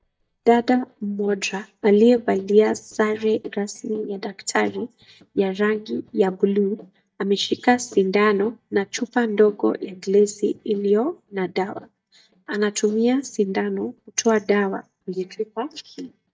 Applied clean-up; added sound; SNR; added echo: neural mask model DeepFilterNet 3.